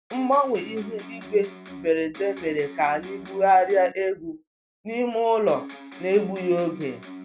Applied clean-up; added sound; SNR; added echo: none; Electric guitar; 15 dB; none.